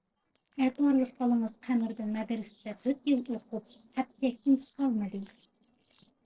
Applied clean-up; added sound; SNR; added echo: neural separator model SepFormer DNS4.